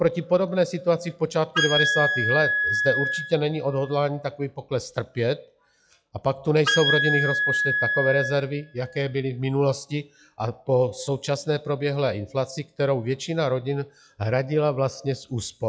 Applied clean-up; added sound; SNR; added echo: classical method log-MMSE.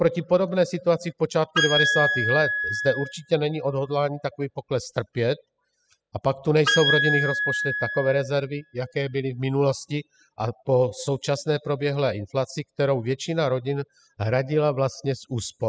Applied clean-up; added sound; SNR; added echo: classical method spectral subtraction.